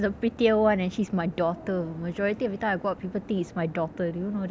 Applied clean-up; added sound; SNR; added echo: none; none; none; none.